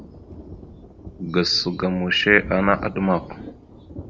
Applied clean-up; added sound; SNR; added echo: none; Thunder; 15 dB; none.